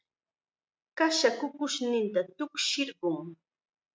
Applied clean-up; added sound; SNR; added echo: none; none; none; none.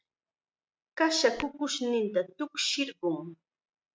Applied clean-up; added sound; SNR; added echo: none; Tap / Glass; 18 dB; none.